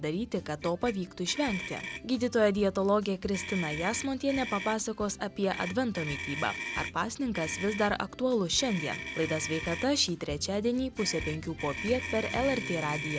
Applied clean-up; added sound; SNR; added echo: none; Motor vehicle (road); 10 dB; none.